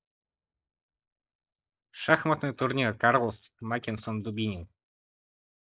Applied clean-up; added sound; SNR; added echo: neural mask model Resemble Enhance denoiser.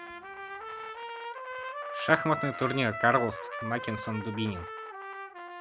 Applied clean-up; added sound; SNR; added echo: none; Trumpet; 7 dB; none.